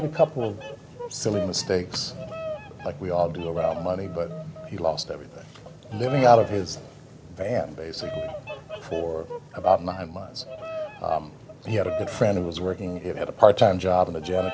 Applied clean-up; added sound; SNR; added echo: none; Bird vocalization, bird call, bird song; 12 dB; none.